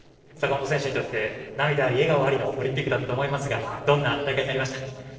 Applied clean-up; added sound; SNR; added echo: neural separator model SepFormer DNS4.